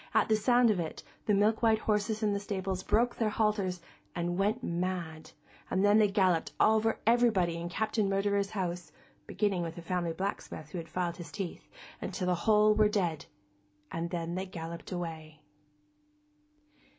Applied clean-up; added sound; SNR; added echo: none; none; none; none.